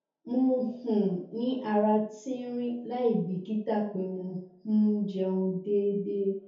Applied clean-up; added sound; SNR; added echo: none; none; none; reverberation time 0.6 s.